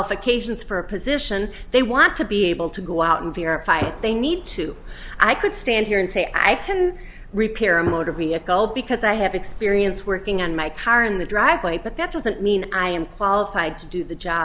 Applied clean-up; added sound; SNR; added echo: none; Gunshot, gunfire; 16 dB; none.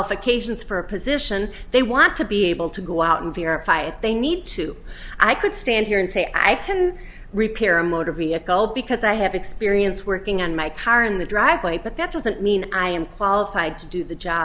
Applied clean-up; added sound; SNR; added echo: none; none; none; none.